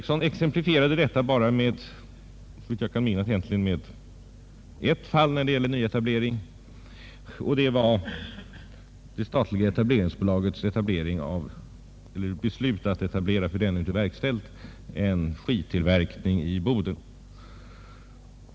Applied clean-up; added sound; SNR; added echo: none; none; none; none.